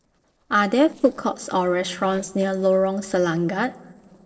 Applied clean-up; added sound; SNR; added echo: neural separator model SepFormer DNS4.